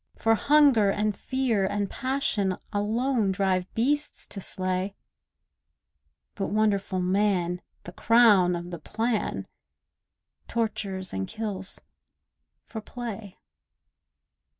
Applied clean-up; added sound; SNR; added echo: none; none; none; none.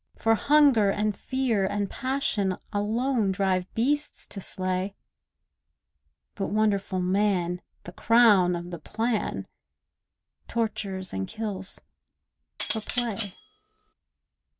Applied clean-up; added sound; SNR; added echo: none; Cutlery, silverware; 9 dB; none.